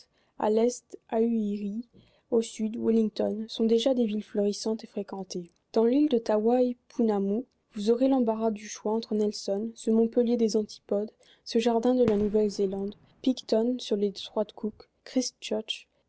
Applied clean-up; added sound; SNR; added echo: none; Fireworks; 17 dB; none.